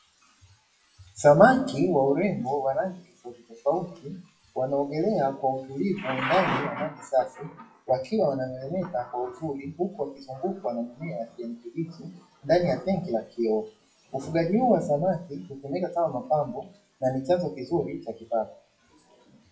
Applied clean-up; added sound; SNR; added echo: classical method WPE with log-MMSE.